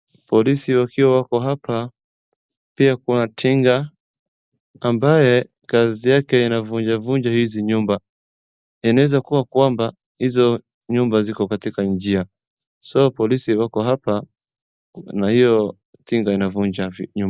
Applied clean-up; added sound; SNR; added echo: none; none; none; none.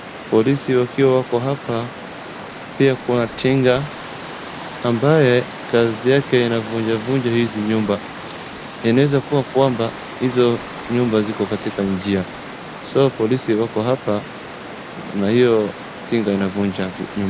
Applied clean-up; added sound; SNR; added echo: none; Tambourine + Water; 13 dB; none.